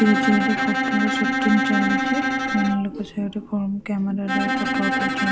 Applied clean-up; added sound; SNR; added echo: none; Bowed string instrument; 0 dB; none.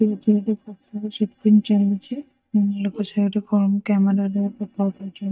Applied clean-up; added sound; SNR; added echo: neural mask model DeepFilterNet 3.